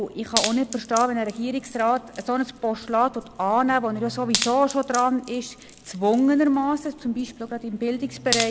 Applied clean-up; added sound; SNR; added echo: none; Wood; 10 dB; none.